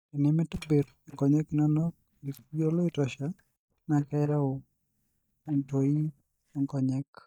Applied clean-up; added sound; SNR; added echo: neural mask model DeepFilterNet 3.